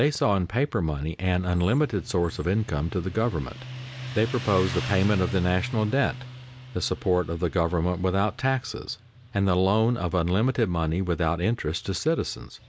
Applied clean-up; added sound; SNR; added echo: none; Motorcycle; 14 dB; none.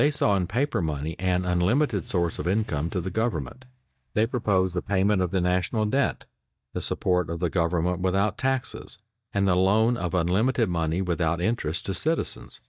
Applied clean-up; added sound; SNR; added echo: neural mask model DeepFilterNet 3.